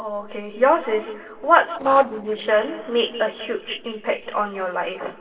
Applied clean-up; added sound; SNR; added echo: neural separator model SepFormer DNS4.